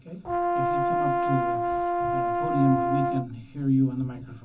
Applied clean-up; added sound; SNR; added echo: none; Brass instrument; -2 dB; reverberation time 0.3 s.